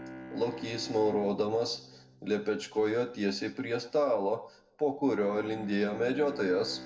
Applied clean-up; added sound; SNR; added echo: none; Bowed string instrument; 16 dB; reverberation time 0.5 s.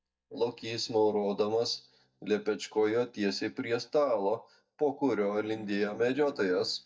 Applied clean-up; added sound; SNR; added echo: neural mask model DeepFilterNet 3.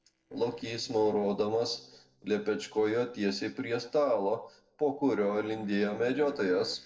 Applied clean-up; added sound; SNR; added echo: neural separator model SepFormer DNS4.